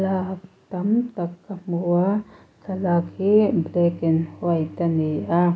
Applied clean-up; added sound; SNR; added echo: none; none; none; none.